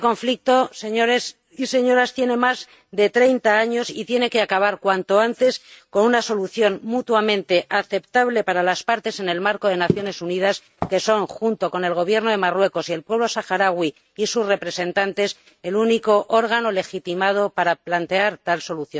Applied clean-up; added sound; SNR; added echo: neural mask model RNNoise.